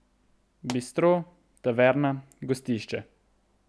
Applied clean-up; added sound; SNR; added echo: none; Explosion; 18 dB; none.